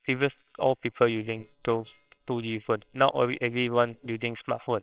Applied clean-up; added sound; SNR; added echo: neural separator model SepFormer WHAMR!.